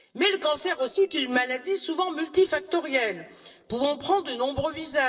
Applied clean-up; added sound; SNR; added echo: neural separator model SepFormer DNS4.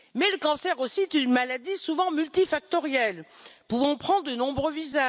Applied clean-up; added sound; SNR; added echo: none; none; none; none.